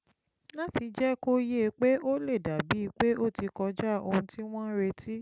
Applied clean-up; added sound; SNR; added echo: none; none; none; none.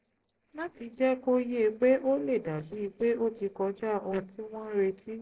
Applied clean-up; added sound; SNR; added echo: neural separator model SepFormer DNS4.